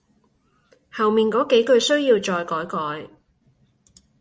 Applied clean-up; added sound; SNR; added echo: none; none; none; none.